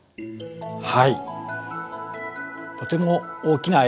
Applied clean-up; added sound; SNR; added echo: none; none; none; none.